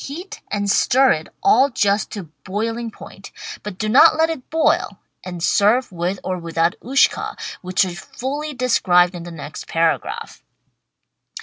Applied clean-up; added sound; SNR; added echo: none; none; none; none.